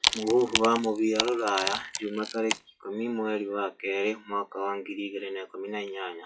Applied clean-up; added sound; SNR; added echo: classical method WPE with log-MMSE.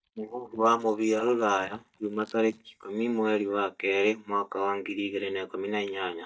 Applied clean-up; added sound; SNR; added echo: neural mask model DeepFilterNet 3.